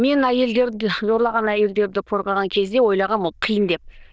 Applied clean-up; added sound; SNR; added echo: neural diffusion model UNIVERSE++.